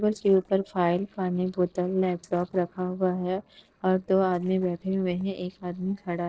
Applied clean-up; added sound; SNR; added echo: neural separator model SepFormer DNS4.